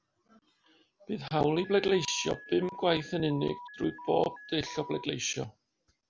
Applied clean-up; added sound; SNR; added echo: none; Alarm; 17 dB; none.